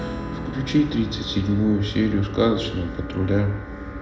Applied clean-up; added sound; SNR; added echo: none; Acoustic guitar / Strum; 16 dB; reverberation time 1.7 s.